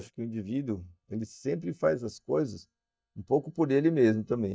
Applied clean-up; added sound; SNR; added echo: neural mask model DeepFilterNet 3.